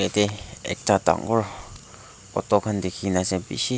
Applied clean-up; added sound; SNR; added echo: none; none; none; none.